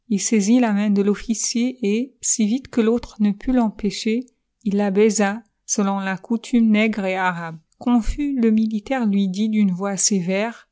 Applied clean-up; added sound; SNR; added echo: none; none; none; none.